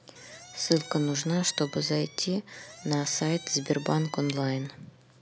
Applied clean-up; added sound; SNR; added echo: none; Squeak; 18 dB; none.